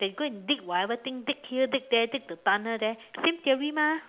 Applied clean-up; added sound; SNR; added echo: none; none; none; none.